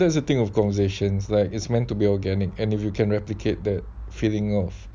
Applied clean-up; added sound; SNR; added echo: none; none; none; none.